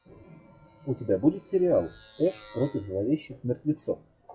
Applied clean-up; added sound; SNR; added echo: classical method log-MMSE.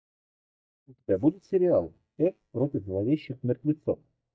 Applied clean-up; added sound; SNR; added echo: neural mask model DeepFilterNet 3.